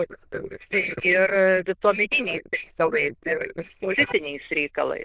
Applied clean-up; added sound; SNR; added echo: neural diffusion model UNIVERSE++.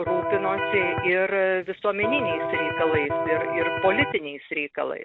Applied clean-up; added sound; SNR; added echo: none; Electric guitar; 1 dB; none.